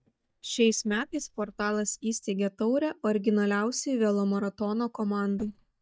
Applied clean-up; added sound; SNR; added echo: neural mask model DeepFilterNet 3.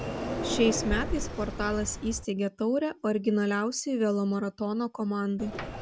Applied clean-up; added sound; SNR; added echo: none; Sliding door; 7 dB; none.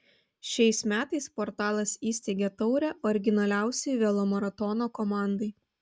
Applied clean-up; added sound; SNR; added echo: none; none; none; none.